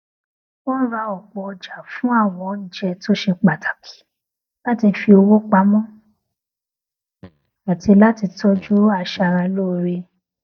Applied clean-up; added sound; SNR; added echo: neural mask model DeepFilterNet 3.